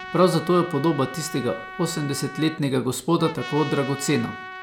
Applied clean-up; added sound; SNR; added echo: none; Trumpet; 13 dB; none.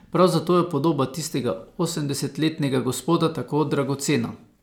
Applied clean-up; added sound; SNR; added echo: none; none; none; none.